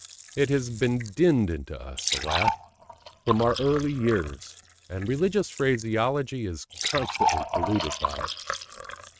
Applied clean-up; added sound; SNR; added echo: neural mask model RNNoise.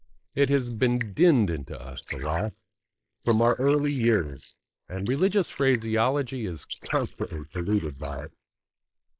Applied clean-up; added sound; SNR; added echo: neural mask model Resemble Enhance denoiser.